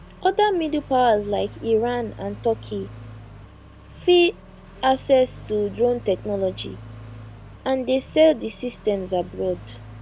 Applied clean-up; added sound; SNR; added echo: none; Accelerating, revving, vroom; 17 dB; none.